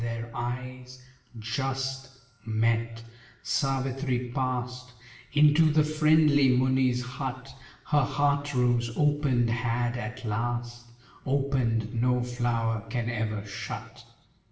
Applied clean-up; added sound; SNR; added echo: none; none; none; reverberation time 0.8 s.